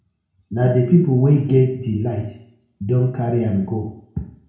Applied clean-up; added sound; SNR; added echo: none; none; none; reverberation time 0.6 s.